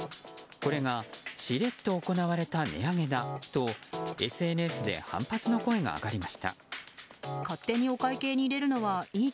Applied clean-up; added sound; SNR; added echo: none; none; none; none.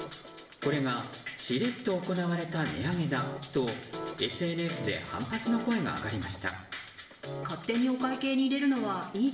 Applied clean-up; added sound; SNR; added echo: none; none; none; reverberation time 1.1 s.